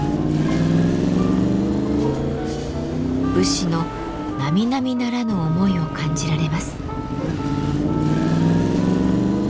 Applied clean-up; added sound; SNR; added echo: none; Car passing by / Traffic noise, roadway noise / Engine; -4 dB; none.